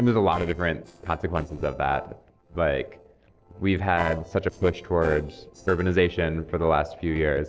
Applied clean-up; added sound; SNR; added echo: neural separator model SepFormer DNS4.